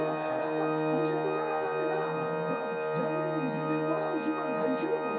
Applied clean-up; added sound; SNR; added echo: none; Organ; -4 dB; reverberation time 0.3 s.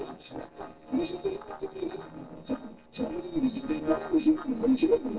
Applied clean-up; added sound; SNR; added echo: neural separator model SepFormer DNS4.